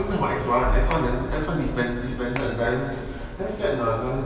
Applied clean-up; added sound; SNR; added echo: none; Clapping; 17 dB; reverberation time 2.6 s.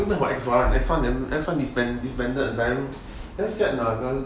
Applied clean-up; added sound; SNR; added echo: none; none; none; none.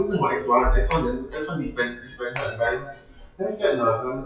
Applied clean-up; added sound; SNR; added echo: classical method WPE with log-MMSE.